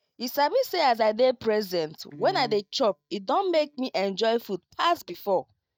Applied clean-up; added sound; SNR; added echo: neural mask model DeepFilterNet 3.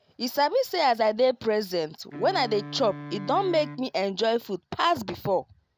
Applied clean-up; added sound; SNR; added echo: none; Wind instrument, woodwind instrument; 15 dB; none.